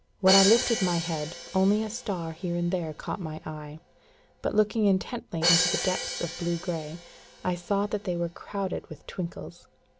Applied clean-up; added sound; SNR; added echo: none; Crash cymbal; 6 dB; none.